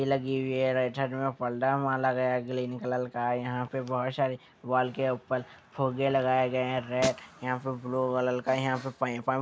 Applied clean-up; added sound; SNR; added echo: none; none; none; none.